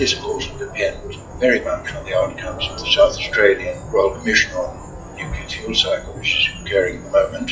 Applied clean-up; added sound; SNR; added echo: classical method WPE with log-MMSE.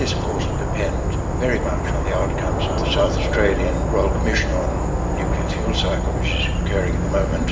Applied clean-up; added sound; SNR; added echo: none; Insect / Frog; -4 dB; reverberation time 0.8 s.